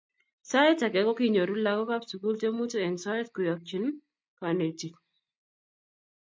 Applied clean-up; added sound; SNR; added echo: none; none; none; none.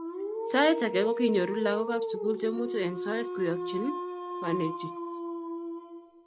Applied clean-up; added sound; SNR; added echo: none; Dog; 4 dB; none.